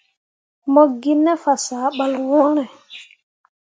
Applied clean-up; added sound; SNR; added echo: none; none; none; none.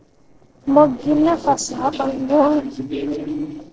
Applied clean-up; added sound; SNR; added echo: neural separator model SepFormer DNS4.